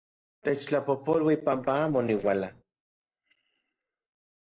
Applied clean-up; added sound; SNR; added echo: neural separator model SepFormer DNS4.